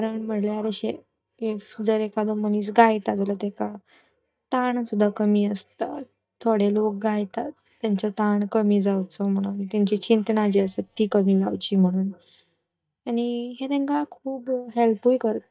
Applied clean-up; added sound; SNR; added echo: neural mask model DeepFilterNet 3.